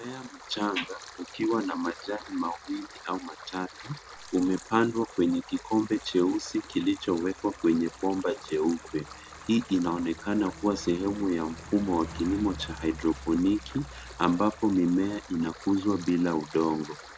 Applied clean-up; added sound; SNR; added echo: none; Bus + Stream; 16 dB; none.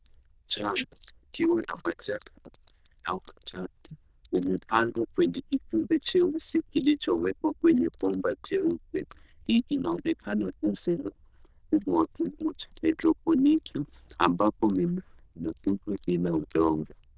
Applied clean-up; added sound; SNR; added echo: neural diffusion model UNIVERSE++.